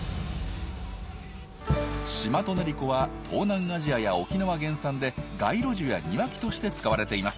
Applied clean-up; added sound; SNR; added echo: none; Printer; 19 dB; none.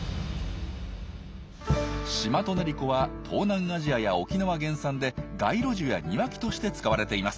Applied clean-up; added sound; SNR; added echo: none; none; none; none.